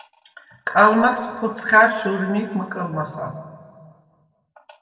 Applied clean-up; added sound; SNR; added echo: none; none; none; reverberation time 1.7 s.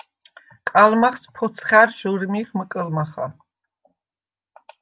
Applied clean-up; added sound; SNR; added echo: none; none; none; none.